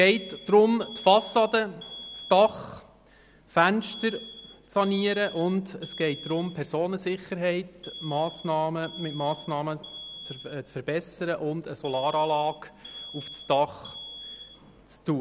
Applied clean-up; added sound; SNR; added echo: none; Alarm; 17 dB; none.